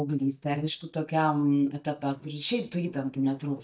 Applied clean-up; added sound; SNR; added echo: neural mask model DeepFilterNet 3.